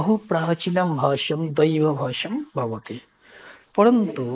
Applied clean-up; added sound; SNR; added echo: neural mask model Resemble Enhance denoiser.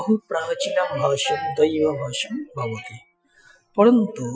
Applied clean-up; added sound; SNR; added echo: classical method Wiener filter.